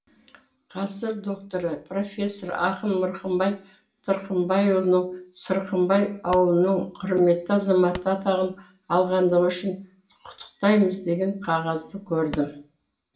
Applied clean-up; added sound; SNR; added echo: none; Tap; 11 dB; reverberation time 0.2 s.